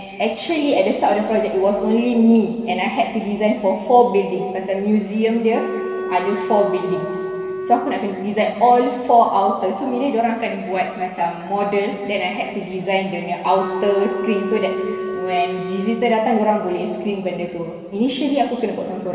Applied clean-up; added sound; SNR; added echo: none; Wind instrument, woodwind instrument; 8 dB; reverberation time 2.3 s.